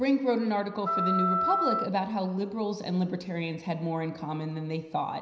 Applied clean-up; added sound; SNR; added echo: none; Wind instrument, woodwind instrument; 1 dB; reverberation time 0.9 s.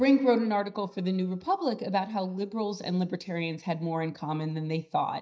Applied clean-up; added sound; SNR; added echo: neural mask model DeepFilterNet 3.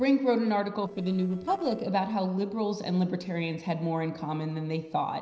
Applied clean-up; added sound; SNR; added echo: neural separator model SepFormer DNS4.